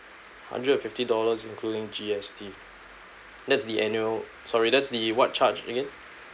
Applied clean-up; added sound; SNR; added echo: none; none; none; none.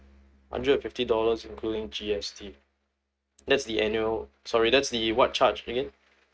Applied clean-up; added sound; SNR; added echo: neural mask model RNNoise.